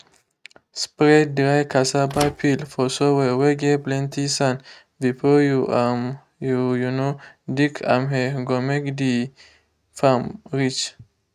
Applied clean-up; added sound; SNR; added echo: neural mask model RNNoise.